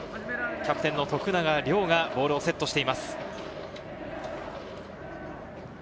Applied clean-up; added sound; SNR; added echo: none; none; none; none.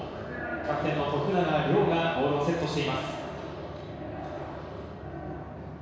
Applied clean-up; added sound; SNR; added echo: none; none; none; reverberation time 1.1 s.